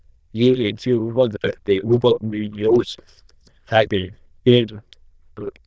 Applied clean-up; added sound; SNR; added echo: neural diffusion model UNIVERSE++.